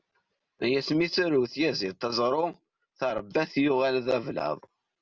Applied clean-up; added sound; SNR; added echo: none; none; none; none.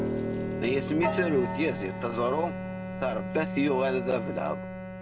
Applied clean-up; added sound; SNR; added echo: none; Bowed string instrument + Piano; 3 dB; none.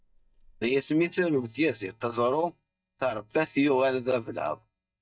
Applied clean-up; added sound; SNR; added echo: neural mask model DeepFilterNet 3.